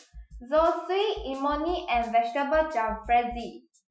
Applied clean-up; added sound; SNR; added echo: classical method Wiener filter.